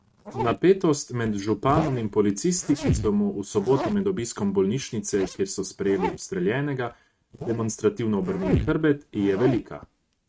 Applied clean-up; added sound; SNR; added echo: neural mask model RNNoise.